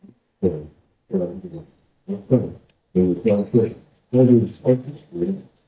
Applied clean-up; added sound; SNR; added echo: neural mask model DeepFilterNet 3.